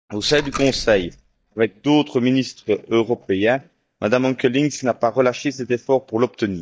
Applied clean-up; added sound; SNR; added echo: neural mask model DeepFilterNet 3.